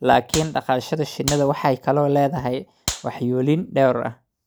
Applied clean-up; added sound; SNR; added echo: none; Clapping; 11 dB; none.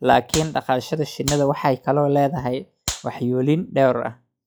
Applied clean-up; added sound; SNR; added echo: classical method log-MMSE.